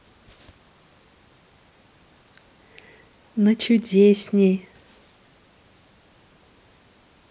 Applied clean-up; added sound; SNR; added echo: none; none; none; none.